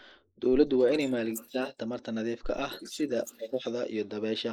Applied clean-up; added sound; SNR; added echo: neural mask model Resemble Enhance denoiser.